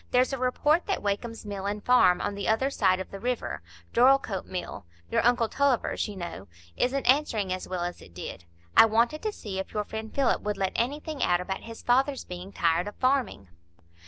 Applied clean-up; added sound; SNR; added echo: none; none; none; none.